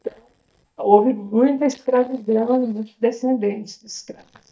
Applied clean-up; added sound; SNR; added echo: neural mask model DeepFilterNet 3.